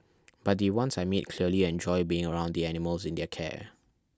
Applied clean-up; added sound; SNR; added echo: none; none; none; none.